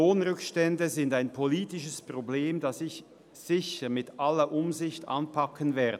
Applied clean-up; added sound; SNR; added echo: none; none; none; none.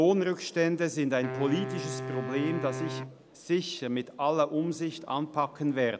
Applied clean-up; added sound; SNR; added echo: none; Wind instrument, woodwind instrument; 9 dB; none.